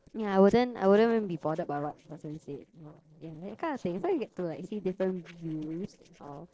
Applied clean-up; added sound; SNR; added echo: neural separator model SepFormer DNS4.